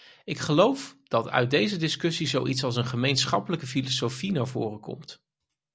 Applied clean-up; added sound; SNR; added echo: none; none; none; none.